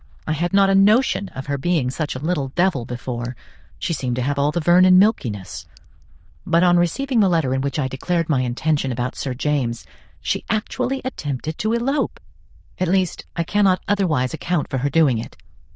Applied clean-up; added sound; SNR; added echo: neural diffusion model UNIVERSE++.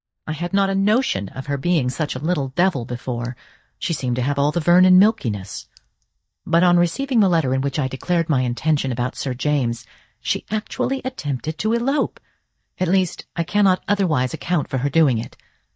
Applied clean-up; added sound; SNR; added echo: neural mask model DeepFilterNet 3.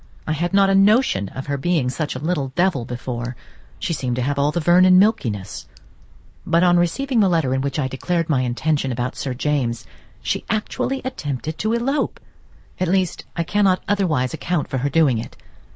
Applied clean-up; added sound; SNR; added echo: neural mask model Resemble Enhance denoiser.